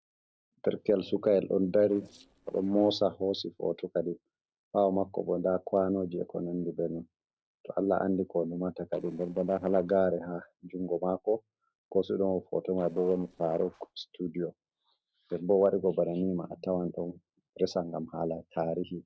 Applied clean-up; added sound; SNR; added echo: neural separator model SepFormer DNS4.